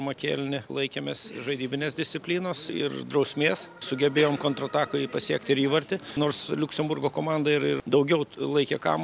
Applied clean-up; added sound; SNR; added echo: none; none; none; none.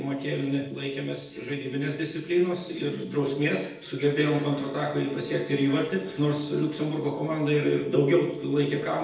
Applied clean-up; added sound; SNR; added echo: neural separator model SepFormer DNS4.